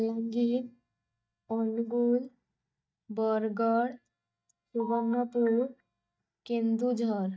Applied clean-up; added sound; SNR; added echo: neural mask model DeepFilterNet 3.